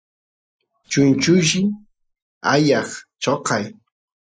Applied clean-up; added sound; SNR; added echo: classical method Wiener filter.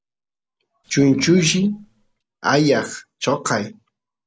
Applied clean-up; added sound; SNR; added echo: none; Sink (filling or washing) / Water; 16 dB; none.